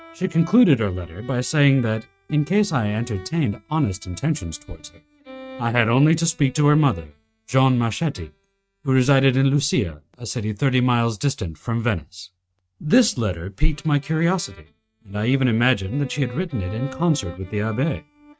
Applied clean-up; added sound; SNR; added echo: neural mask model RNNoise.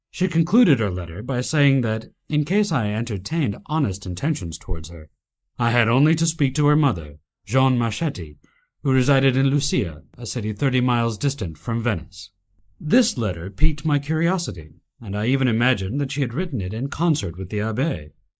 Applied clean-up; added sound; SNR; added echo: neural mask model Resemble Enhance denoiser.